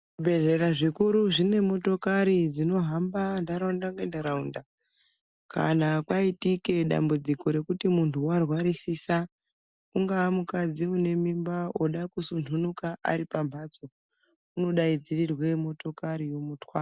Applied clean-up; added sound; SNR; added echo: none; none; none; none.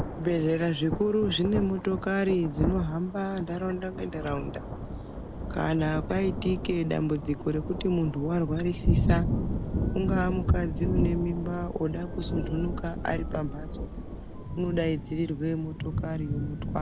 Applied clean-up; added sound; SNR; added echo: none; Thunder / Rain; 2 dB; none.